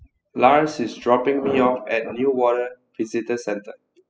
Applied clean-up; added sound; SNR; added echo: classical method spectral subtraction.